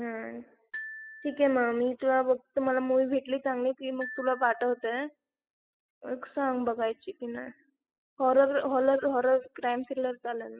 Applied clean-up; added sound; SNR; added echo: classical method spectral subtraction.